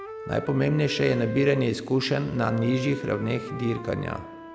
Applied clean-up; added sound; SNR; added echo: none; Wind instrument, woodwind instrument; 13 dB; none.